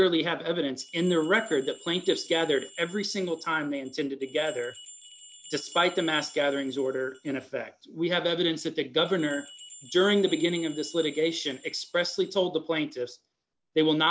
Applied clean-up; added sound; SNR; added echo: none; Bell; 20 dB; none.